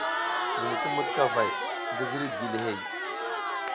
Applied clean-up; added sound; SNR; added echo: none; Crowd; -3 dB; none.